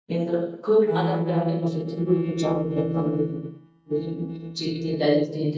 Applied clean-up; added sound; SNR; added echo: neural mask model DeepFilterNet 3.